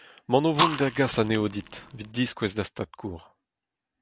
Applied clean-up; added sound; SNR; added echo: none; Fire; 2 dB; none.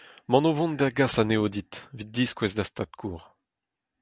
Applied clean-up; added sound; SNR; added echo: none; none; none; none.